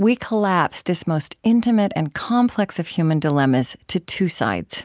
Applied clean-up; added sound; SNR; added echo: none; none; none; none.